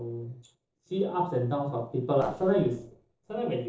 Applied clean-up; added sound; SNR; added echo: neural separator model SepFormer DNS4.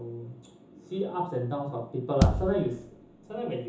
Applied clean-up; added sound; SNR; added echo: none; Bass drum; -3 dB; reverberation time 0.5 s.